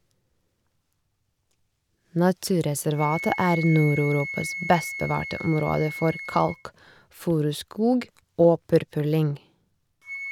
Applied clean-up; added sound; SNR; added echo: none; Wind instrument, woodwind instrument; 13 dB; none.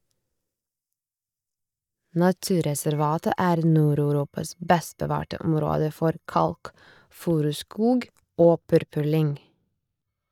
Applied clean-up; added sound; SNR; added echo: neural mask model DeepFilterNet 3.